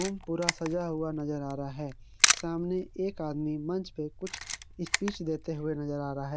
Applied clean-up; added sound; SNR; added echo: none; Camera; 1 dB; none.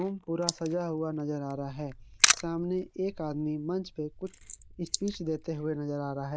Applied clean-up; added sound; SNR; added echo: neural mask model Resemble Enhance denoiser.